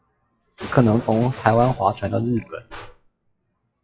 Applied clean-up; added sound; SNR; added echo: classical method WPE with log-MMSE.